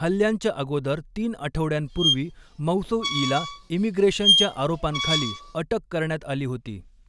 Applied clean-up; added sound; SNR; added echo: none; Squeak; 0 dB; none.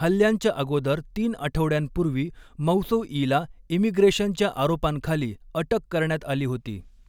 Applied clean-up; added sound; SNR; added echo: none; none; none; none.